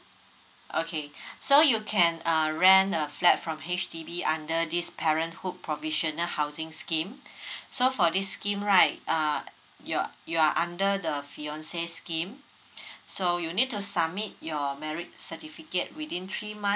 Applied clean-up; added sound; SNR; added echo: none; none; none; none.